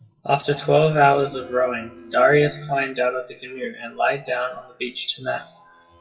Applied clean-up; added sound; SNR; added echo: classical method WPE with log-MMSE.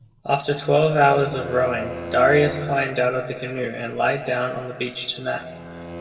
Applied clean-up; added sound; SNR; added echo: none; Bowed string instrument; 15 dB; reverberation time 1.6 s.